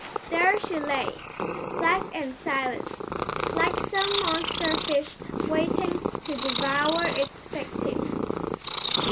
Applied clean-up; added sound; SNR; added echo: none; Purr; 1 dB; none.